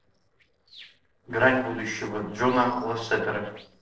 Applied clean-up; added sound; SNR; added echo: neural separator model SepFormer DNS4.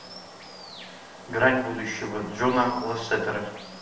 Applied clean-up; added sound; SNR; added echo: none; Water; 20 dB; reverberation time 0.6 s.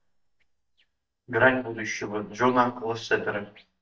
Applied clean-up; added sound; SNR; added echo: neural mask model DeepFilterNet 3.